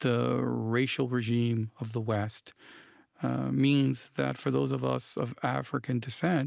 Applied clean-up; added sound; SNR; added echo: none; none; none; none.